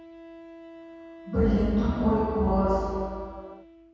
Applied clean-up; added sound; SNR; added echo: none; Wind instrument, woodwind instrument; 18 dB; reverberation time 2.1 s.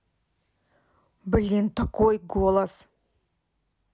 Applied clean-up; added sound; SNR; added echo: none; none; none; none.